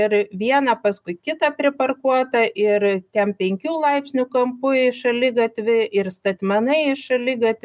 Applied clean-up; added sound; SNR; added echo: none; none; none; none.